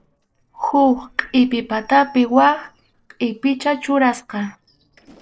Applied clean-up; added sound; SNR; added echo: neural separator model SepFormer DNS4.